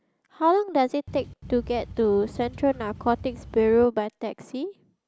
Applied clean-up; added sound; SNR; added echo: none; Boat, Water vehicle; 16 dB; none.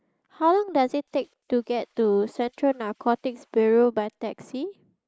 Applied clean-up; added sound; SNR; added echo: neural mask model Resemble Enhance denoiser.